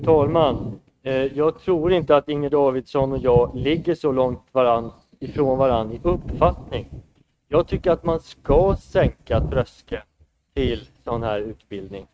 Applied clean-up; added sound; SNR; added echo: neural mask model RNNoise.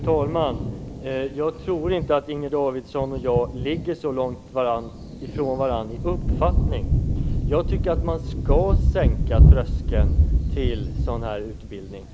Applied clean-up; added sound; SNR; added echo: none; Thunder; -4 dB; none.